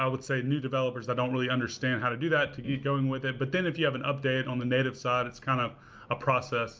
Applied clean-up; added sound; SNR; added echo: none; none; none; none.